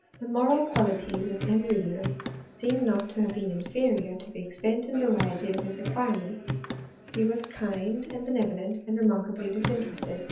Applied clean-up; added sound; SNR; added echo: none; Hands / Wood; 9 dB; reverberation time 0.7 s.